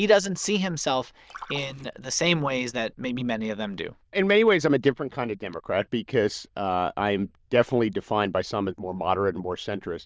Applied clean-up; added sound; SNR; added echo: neural diffusion model UNIVERSE++.